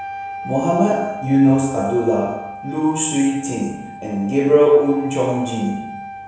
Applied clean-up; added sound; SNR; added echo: none; Wind instrument, woodwind instrument; 13 dB; reverberation time 0.8 s.